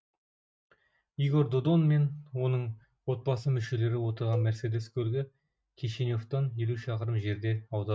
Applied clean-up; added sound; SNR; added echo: neural mask model RNNoise.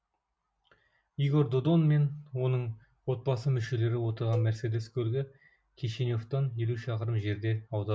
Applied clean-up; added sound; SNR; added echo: none; Cowbell; 17 dB; none.